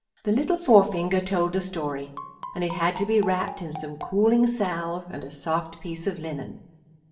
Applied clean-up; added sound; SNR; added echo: none; Marimba, xylophone; 14 dB; reverberation time 0.7 s.